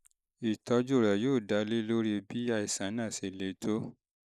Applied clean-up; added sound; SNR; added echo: neural mask model Resemble Enhance denoiser.